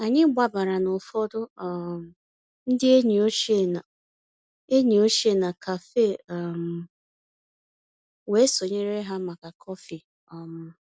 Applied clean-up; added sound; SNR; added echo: none; none; none; none.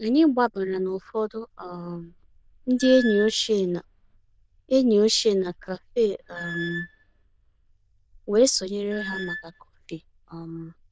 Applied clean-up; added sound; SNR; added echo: neural diffusion model UNIVERSE++.